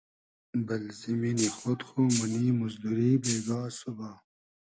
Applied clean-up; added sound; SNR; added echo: none; Rattle (instrument); 5 dB; none.